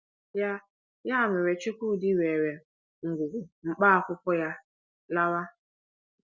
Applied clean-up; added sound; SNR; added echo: none; none; none; none.